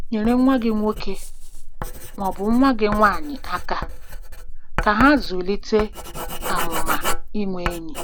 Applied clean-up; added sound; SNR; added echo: none; Writing; 2 dB; none.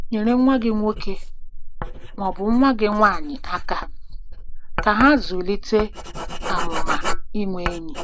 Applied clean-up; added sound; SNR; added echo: neural mask model Resemble Enhance denoiser.